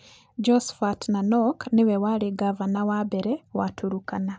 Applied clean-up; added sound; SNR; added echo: none; none; none; none.